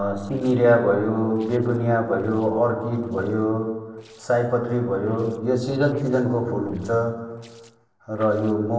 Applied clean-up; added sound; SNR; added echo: neural separator model SepFormer DNS4.